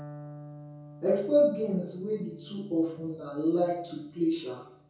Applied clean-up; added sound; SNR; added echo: none; Electric guitar; 18 dB; reverberation time 0.6 s.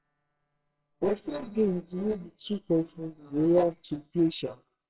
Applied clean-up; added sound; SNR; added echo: neural separator model SepFormer WHAMR!.